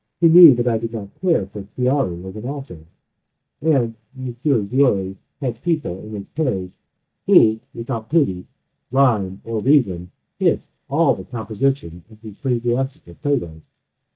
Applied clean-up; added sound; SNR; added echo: neural mask model DeepFilterNet 3.